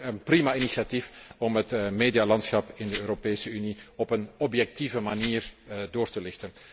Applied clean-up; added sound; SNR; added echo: none; Glass; 16 dB; none.